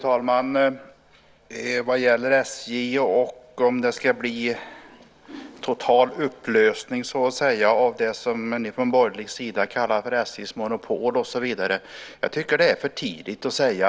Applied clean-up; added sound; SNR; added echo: none; none; none; none.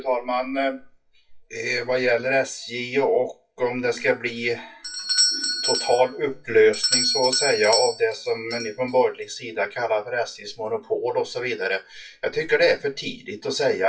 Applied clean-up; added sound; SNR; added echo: classical method WPE with log-MMSE.